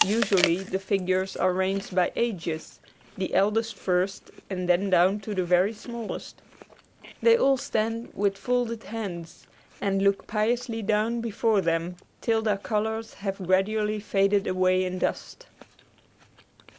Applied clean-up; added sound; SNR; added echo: none; Chewing, mastication; 15 dB; none.